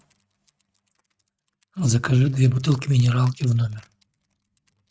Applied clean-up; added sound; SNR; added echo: neural mask model RNNoise.